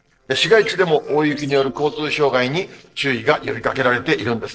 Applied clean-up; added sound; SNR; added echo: neural separator model SepFormer DNS4.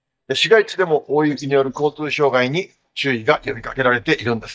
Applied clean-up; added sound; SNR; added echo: neural mask model DeepFilterNet 3.